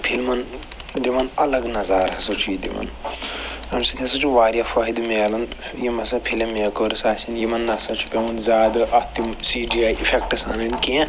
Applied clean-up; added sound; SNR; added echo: none; Camera; 15 dB; none.